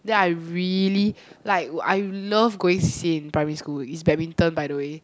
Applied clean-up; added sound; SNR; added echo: none; none; none; none.